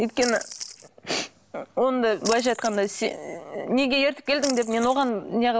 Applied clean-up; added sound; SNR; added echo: neural mask model Resemble Enhance denoiser.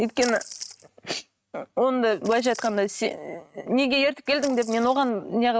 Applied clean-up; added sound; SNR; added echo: neural mask model RNNoise.